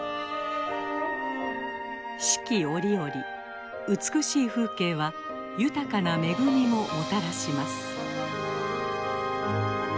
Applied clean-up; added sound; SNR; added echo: none; none; none; none.